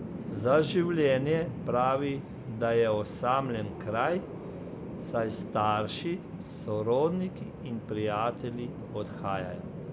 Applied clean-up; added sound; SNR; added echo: none; Bird vocalization, bird call, bird song; 9 dB; none.